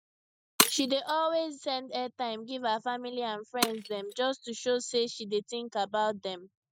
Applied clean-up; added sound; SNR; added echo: neural mask model RNNoise.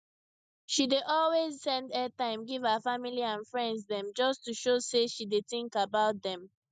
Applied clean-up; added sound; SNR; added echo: none; none; none; none.